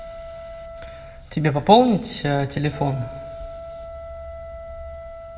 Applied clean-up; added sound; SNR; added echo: none; Wind instrument, woodwind instrument; 14 dB; reverberation time 1.1 s.